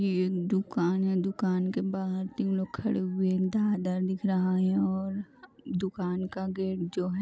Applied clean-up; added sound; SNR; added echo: none; none; none; none.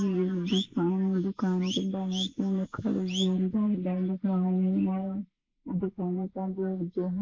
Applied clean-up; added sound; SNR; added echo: neural mask model Resemble Enhance denoiser.